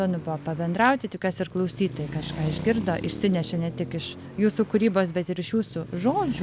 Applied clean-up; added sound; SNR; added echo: none; Traffic noise, roadway noise; 12 dB; none.